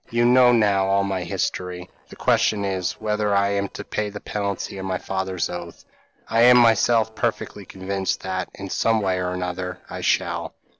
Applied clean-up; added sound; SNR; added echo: neural separator model SepFormer DNS4.